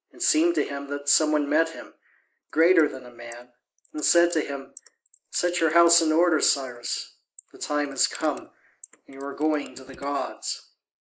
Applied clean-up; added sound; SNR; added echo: neural mask model Resemble Enhance denoiser.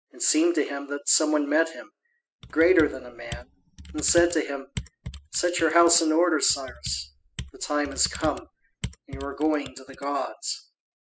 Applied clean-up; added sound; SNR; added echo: classical method spectral subtraction.